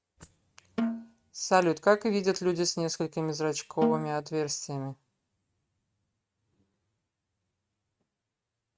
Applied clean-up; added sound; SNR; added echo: neural mask model RNNoise.